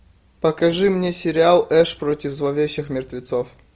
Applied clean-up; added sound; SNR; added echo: none; none; none; none.